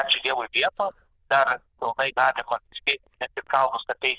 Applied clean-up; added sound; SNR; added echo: neural diffusion model UNIVERSE++.